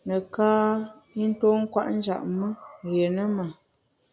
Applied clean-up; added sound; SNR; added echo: none; none; none; none.